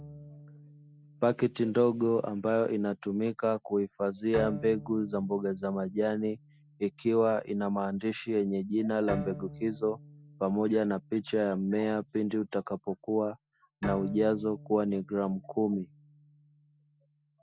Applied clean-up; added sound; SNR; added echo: none; Bowed string instrument; 17 dB; none.